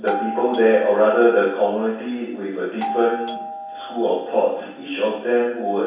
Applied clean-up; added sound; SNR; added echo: none; Doorbell; 11 dB; reverberation time 0.7 s.